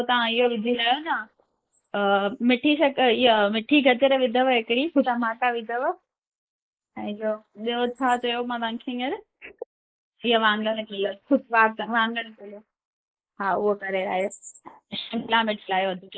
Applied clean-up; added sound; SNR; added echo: neural mask model Resemble Enhance denoiser.